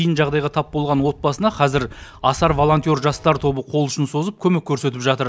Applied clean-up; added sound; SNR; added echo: none; none; none; none.